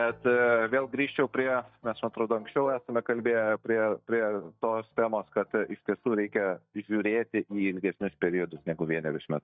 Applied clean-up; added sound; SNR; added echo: neural mask model DeepFilterNet 3.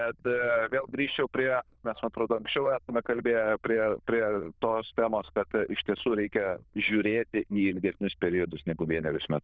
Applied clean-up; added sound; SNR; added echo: neural diffusion model UNIVERSE++.